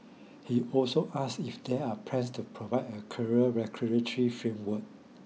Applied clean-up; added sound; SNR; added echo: none; none; none; none.